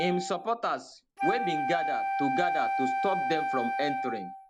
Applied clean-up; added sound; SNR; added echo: none; Wind instrument, woodwind instrument; -1 dB; none.